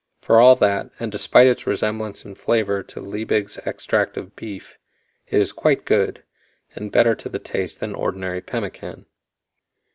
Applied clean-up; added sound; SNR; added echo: none; none; none; none.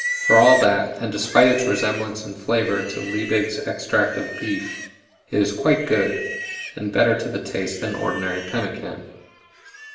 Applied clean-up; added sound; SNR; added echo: none; Livestock, farm animals, working animals; 9 dB; reverberation time 0.9 s.